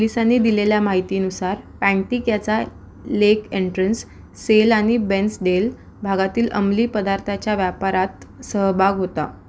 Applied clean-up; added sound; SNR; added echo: none; none; none; none.